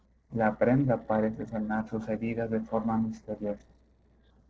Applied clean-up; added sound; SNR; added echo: neural separator model SepFormer DNS4.